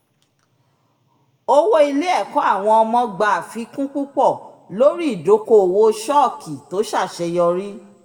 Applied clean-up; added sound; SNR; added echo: none; none; none; reverberation time 0.9 s.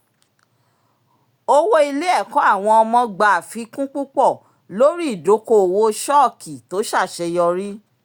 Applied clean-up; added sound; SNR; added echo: none; none; none; none.